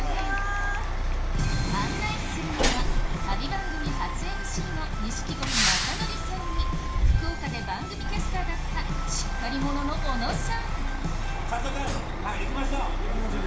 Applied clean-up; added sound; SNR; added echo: none; Truck; -5 dB; reverberation time 0.4 s.